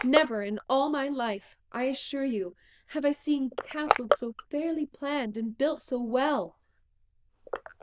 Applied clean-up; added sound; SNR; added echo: neural diffusion model UNIVERSE++.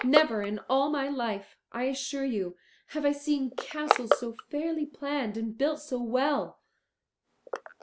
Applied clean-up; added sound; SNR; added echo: none; Crushing; 5 dB; none.